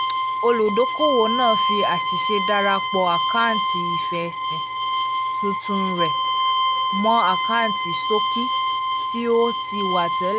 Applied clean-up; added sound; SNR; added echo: none; Bowed string instrument; -1 dB; none.